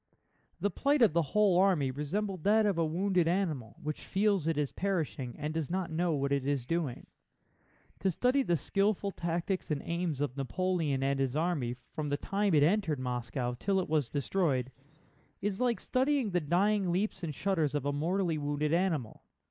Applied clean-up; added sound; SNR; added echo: neural mask model Resemble Enhance denoiser.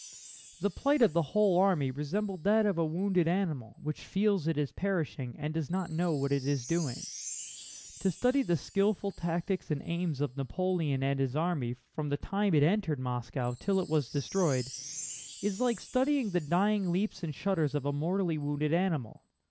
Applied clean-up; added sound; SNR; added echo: none; Wind chime; 19 dB; none.